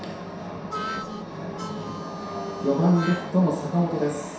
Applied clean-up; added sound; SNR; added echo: none; Harmonica; 10 dB; reverberation time 0.7 s.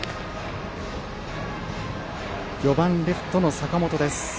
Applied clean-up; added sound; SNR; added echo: none; none; none; none.